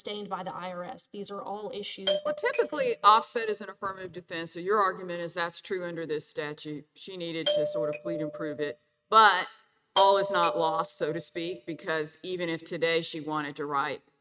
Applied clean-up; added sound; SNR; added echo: neural mask model RNNoise.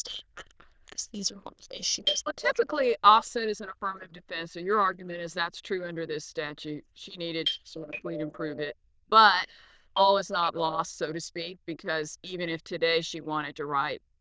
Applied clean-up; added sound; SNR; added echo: neural diffusion model UNIVERSE++.